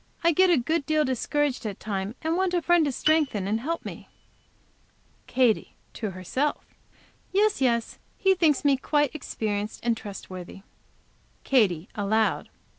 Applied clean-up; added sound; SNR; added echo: none; Piano; 10 dB; none.